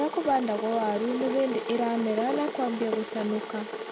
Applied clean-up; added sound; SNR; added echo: none; Boiling / Water; 6 dB; none.